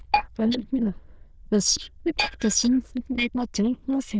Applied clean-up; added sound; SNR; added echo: neural diffusion model UNIVERSE++.